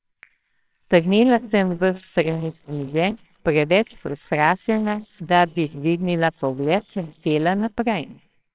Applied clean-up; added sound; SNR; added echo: neural separator model SepFormer WHAMR!.